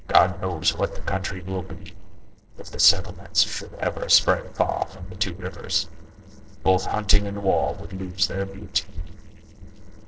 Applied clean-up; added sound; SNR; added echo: neural separator model SepFormer DNS4.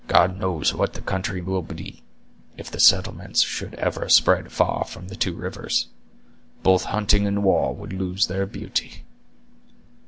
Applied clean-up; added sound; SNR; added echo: none; none; none; none.